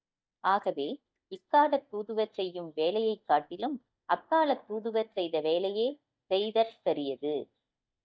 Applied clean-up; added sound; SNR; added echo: neural mask model DeepFilterNet 3.